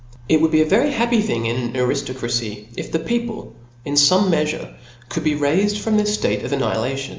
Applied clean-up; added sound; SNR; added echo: none; none; none; none.